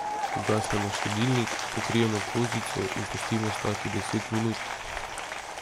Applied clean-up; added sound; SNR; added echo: none; Applause / Crowd; 3 dB; none.